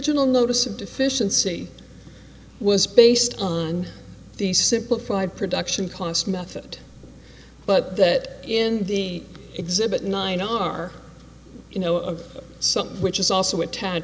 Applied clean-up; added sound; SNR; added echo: none; none; none; none.